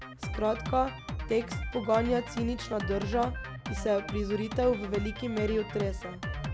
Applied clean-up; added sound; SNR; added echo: none; Drum kit; 6 dB; none.